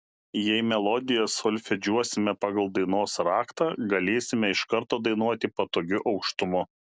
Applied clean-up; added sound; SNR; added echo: none; none; none; none.